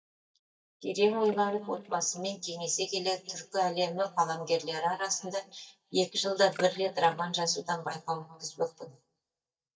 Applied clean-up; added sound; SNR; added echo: neural mask model DeepFilterNet 3.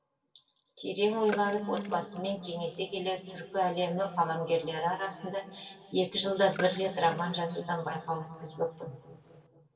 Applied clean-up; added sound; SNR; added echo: none; Water / Splash, splatter; 16 dB; reverberation time 2.4 s.